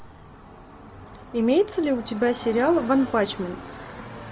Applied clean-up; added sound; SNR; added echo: none; none; none; none.